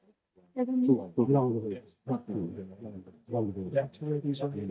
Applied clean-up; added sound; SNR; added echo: neural mask model DeepFilterNet 3.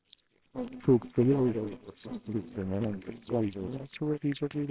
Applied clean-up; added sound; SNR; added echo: neural separator model SepFormer WHAMR!.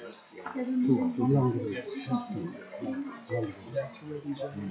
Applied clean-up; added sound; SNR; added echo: classical method WPE with log-MMSE.